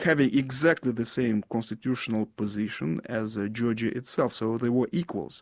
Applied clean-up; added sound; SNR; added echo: none; none; none; none.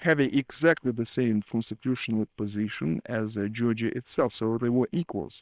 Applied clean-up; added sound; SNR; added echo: neural separator model SepFormer WHAM!.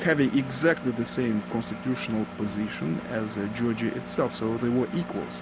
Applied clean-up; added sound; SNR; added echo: none; Engine; 10 dB; none.